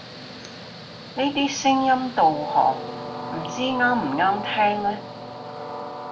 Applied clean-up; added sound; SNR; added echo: none; Train; 10 dB; reverberation time 0.4 s.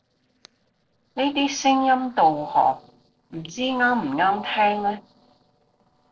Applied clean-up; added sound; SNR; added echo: neural separator model SepFormer DNS4.